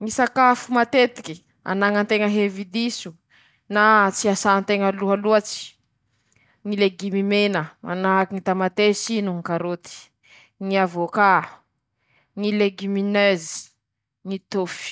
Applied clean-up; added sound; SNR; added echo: none; none; none; none.